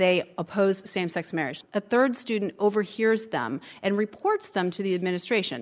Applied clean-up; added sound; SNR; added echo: none; none; none; none.